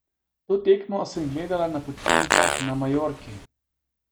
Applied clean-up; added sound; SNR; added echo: none; Fart; -1 dB; none.